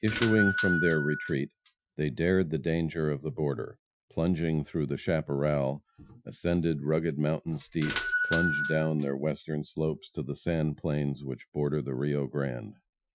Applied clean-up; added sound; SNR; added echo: classical method Wiener filter.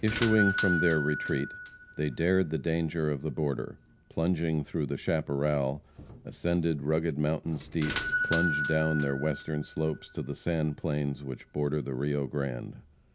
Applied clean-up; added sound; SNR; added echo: none; Doorbell; 8 dB; none.